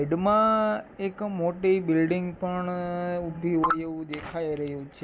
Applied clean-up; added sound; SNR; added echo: none; none; none; none.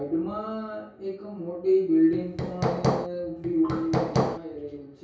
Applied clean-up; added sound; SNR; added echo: none; Hammer; 0 dB; reverberation time 0.6 s.